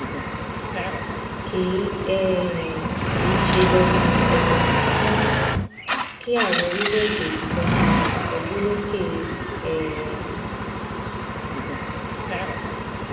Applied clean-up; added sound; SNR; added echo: none; Engine; -4 dB; reverberation time 1.5 s.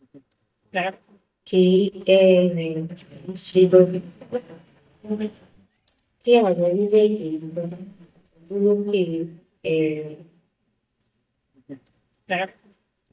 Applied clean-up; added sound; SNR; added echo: neural mask model DeepFilterNet 3.